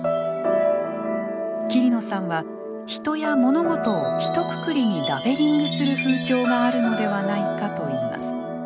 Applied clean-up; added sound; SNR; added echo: none; Chime; 16 dB; none.